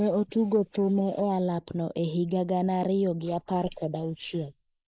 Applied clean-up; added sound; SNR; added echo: neural mask model Resemble Enhance denoiser.